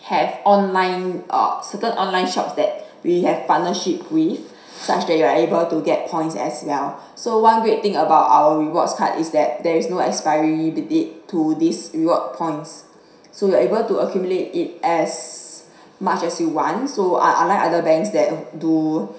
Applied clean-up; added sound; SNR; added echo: none; none; none; reverberation time 0.7 s.